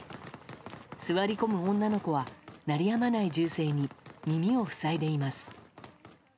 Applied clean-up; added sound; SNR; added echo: none; none; none; none.